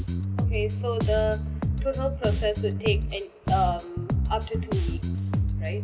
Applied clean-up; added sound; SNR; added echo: none; Bass guitar; -3 dB; none.